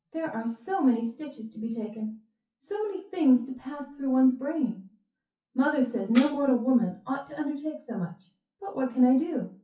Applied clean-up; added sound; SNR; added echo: classical method WPE with log-MMSE.